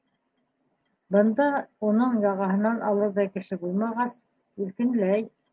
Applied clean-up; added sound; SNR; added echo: none; none; none; none.